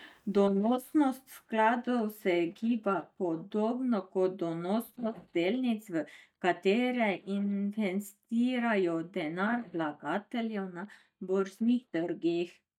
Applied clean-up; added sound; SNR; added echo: neural mask model DeepFilterNet 3.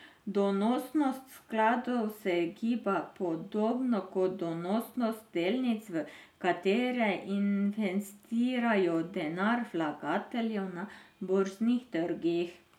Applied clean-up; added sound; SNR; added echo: none; none; none; none.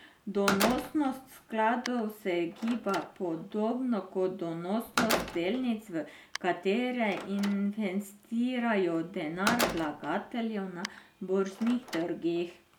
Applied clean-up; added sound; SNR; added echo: none; Slam; 8 dB; none.